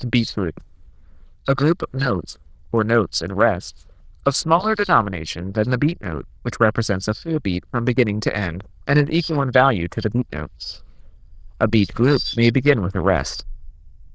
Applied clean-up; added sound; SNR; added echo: neural diffusion model UNIVERSE++.